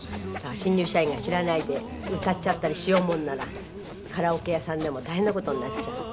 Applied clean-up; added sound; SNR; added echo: none; Sawing; 14 dB; none.